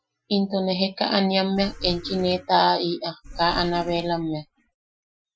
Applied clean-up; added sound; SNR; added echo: classical method Wiener filter.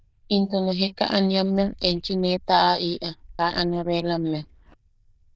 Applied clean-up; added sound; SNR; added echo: neural diffusion model UNIVERSE++.